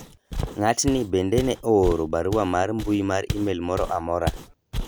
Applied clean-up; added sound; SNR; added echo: none; Walk, footsteps; 8 dB; none.